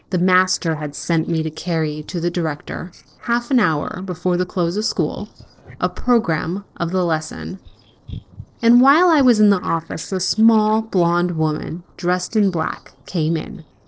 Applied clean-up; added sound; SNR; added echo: neural separator model SepFormer DNS4.